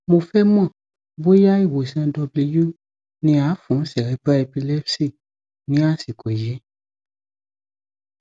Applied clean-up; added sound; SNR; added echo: none; none; none; none.